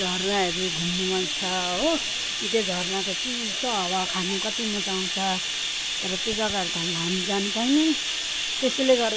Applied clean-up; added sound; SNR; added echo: none; Bathtub (filling or washing); 0 dB; none.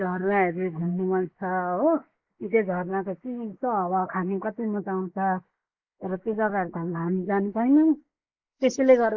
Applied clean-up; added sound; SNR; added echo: neural mask model Resemble Enhance denoiser.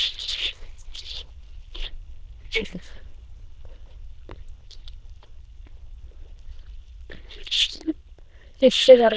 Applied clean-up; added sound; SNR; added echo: neural diffusion model UNIVERSE++.